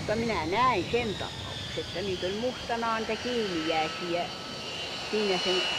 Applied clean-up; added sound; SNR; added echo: none; Fixed-wing aircraft, airplane; 4 dB; none.